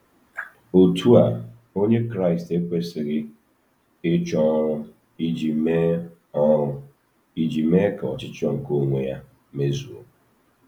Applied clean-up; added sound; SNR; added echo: none; none; none; none.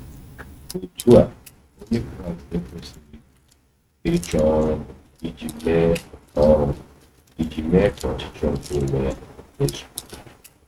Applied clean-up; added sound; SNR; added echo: neural mask model RNNoise.